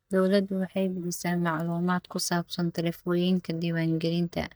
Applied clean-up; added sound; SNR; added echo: neural mask model DeepFilterNet 3.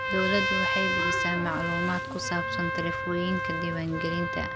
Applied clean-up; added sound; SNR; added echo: none; Trumpet; -1 dB; none.